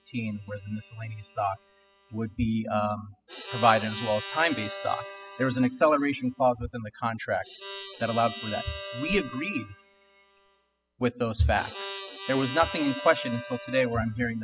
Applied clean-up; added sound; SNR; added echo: classical method spectral subtraction.